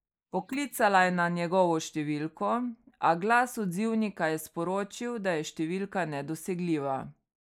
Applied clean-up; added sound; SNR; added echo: neural mask model Resemble Enhance denoiser.